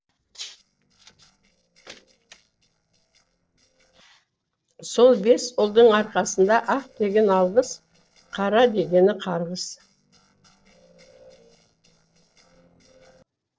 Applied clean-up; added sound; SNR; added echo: neural separator model SepFormer DNS4.